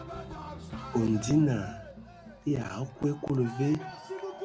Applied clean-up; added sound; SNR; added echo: none; Cheering; 11 dB; none.